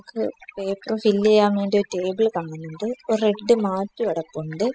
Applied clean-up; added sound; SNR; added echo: classical method spectral subtraction.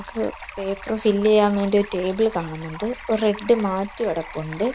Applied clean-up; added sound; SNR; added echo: none; Stream; 16 dB; none.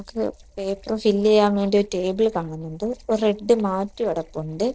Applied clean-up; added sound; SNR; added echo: neural separator model SepFormer DNS4.